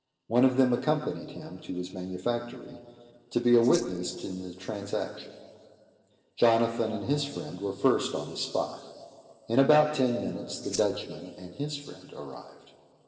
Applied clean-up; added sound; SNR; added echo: neural separator model SepFormer DNS4.